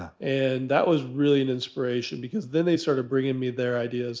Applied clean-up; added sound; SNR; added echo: none; none; none; none.